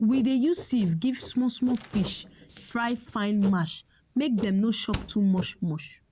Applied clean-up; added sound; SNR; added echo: none; Slam + Writing; 15 dB; none.